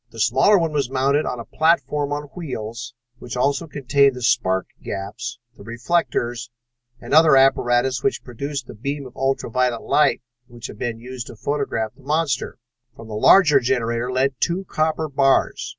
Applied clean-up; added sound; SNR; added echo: none; none; none; none.